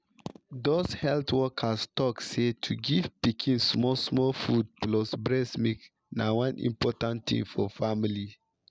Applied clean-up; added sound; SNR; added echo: none; none; none; none.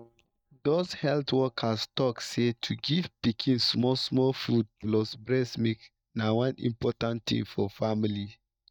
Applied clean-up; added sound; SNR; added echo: neural mask model DeepFilterNet 3.